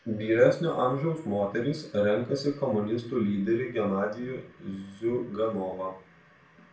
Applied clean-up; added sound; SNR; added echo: none; none; none; reverberation time 0.4 s.